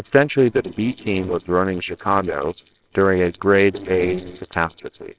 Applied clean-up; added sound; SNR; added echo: neural separator model SepFormer WHAMR!.